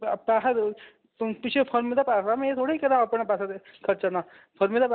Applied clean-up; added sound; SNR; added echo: none; none; none; none.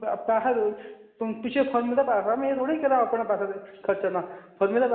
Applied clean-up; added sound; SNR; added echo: none; none; none; reverberation time 1.0 s.